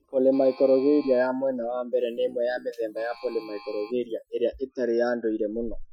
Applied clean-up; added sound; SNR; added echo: classical method Wiener filter.